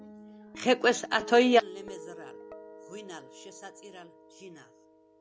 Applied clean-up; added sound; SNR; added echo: none; Guitar; 17 dB; none.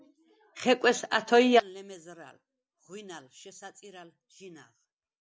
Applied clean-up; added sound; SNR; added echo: none; none; none; none.